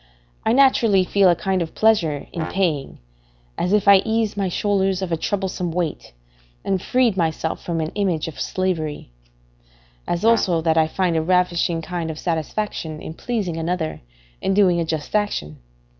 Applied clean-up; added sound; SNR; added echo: none; Brass instrument; 16 dB; none.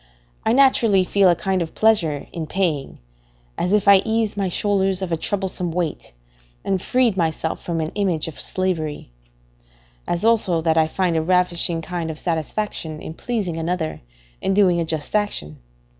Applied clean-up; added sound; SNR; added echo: none; none; none; none.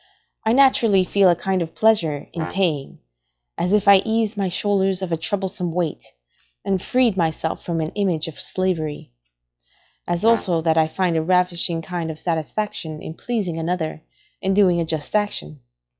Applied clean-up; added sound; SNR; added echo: classical method log-MMSE.